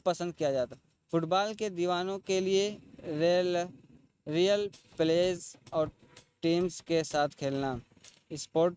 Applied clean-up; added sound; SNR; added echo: neural mask model RNNoise.